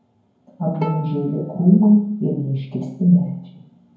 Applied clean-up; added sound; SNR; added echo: none; Bowed string instrument; 18 dB; reverberation time 0.9 s.